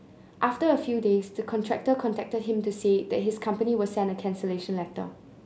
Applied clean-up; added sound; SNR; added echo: none; none; none; none.